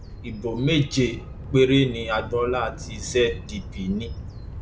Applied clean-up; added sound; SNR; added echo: none; Bird vocalization, bird call, bird song; 11 dB; none.